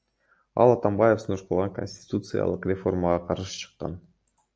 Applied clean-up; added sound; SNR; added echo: none; none; none; none.